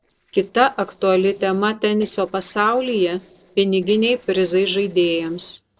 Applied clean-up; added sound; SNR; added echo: neural separator model SepFormer DNS4.